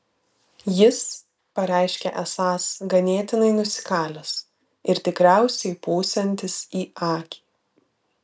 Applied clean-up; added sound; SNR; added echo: none; none; none; none.